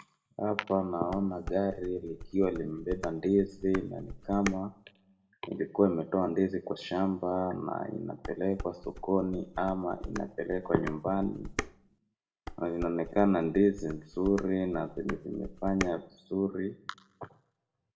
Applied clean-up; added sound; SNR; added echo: none; Dishes, pots, and pans; 11 dB; reverberation time 0.5 s.